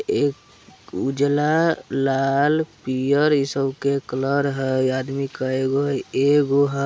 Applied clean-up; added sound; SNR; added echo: none; none; none; none.